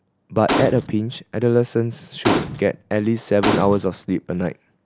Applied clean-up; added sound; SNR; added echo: none; Gunshot, gunfire; 5 dB; none.